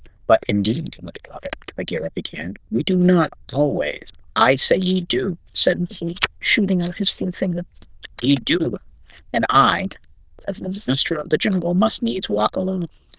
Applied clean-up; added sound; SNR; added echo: neural diffusion model UNIVERSE++.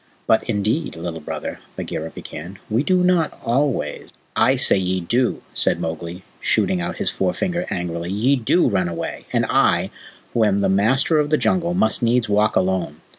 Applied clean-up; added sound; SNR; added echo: none; none; none; none.